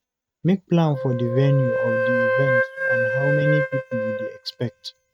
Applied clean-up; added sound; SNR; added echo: neural mask model RNNoise.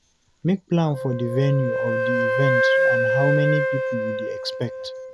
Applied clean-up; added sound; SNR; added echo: none; Wind instrument, woodwind instrument; -2 dB; none.